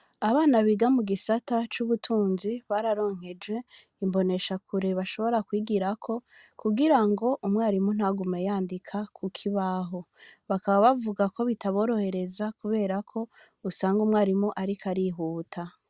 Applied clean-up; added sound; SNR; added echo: none; none; none; none.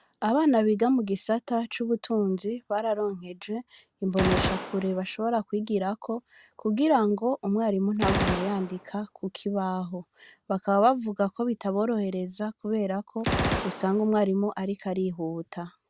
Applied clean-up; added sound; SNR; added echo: none; Gunshot, gunfire; 6 dB; none.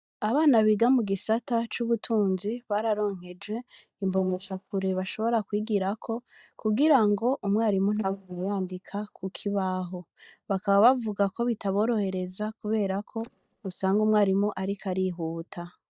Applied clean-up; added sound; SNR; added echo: neural mask model DeepFilterNet 3.